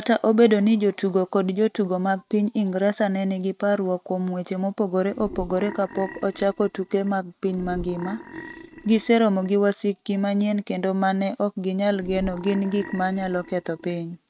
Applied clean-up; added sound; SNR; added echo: neural mask model RNNoise.